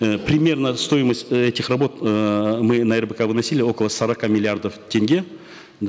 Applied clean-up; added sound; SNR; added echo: none; none; none; none.